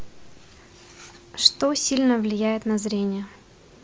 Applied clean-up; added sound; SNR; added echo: none; none; none; none.